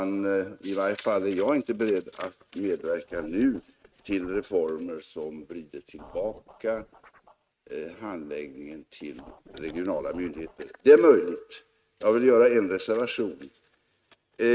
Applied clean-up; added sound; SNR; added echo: neural mask model RNNoise.